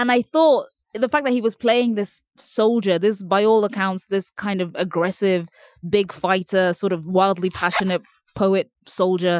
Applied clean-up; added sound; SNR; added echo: classical method Wiener filter.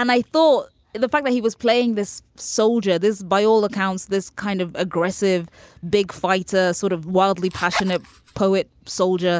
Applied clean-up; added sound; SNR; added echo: none; Zipper (clothing); 11 dB; none.